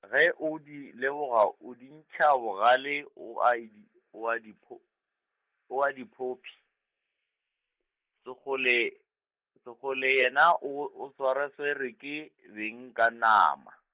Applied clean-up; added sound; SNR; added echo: neural mask model Resemble Enhance denoiser.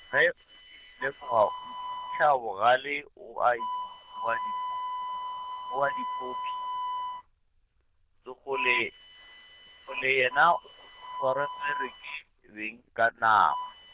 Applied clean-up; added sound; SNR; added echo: neural diffusion model UNIVERSE++.